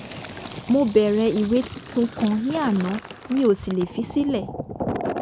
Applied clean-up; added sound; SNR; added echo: none; Fill (with liquid); 10 dB; none.